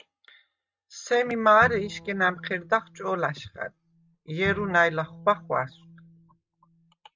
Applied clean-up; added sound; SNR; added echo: neural mask model RNNoise.